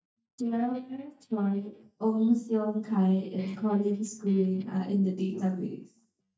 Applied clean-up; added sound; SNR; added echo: neural mask model DeepFilterNet 3.